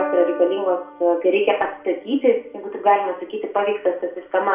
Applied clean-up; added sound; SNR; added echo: none; Piano; 15 dB; reverberation time 0.4 s.